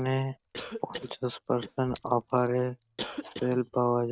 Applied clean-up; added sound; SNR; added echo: neural mask model RNNoise.